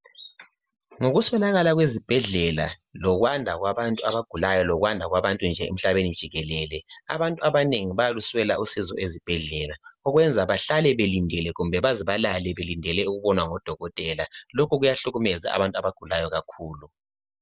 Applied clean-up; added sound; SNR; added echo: none; none; none; none.